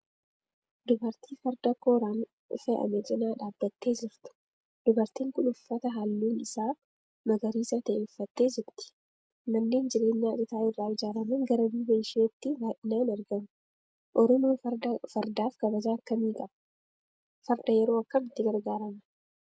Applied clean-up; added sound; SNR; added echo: none; none; none; none.